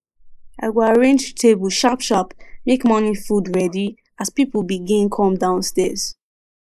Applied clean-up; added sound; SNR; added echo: neural mask model Resemble Enhance denoiser.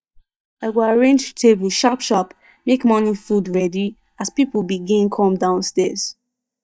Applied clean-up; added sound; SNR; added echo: neural mask model DeepFilterNet 3.